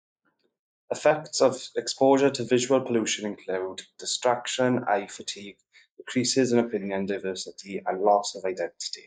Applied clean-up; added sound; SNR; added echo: neural mask model Resemble Enhance denoiser.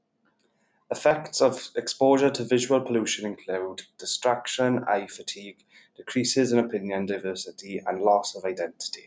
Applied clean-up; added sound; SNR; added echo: none; none; none; none.